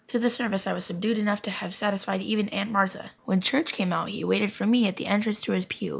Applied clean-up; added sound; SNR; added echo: none; none; none; none.